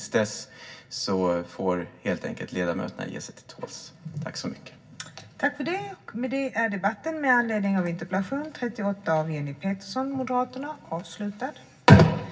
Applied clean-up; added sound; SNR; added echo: none; none; none; reverberation time 0.4 s.